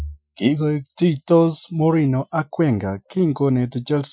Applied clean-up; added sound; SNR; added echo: classical method Wiener filter.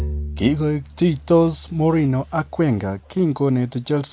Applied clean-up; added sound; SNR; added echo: none; Bowed string instrument; 14 dB; none.